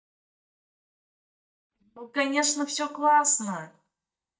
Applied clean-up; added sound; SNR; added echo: neural mask model DeepFilterNet 3.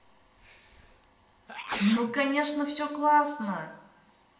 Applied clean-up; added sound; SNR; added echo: none; Sneeze; 11 dB; reverberation time 0.9 s.